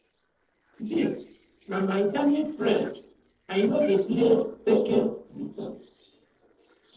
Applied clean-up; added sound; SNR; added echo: neural separator model SepFormer DNS4.